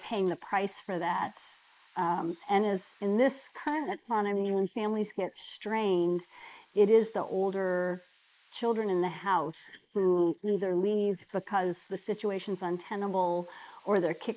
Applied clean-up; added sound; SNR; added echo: neural mask model Resemble Enhance denoiser.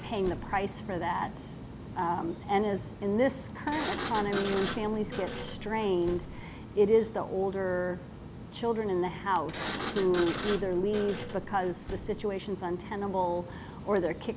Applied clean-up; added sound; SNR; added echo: none; Sliding door; 11 dB; none.